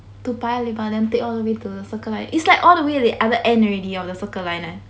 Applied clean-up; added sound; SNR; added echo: none; none; none; none.